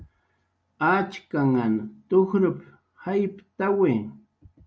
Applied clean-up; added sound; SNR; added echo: none; none; none; none.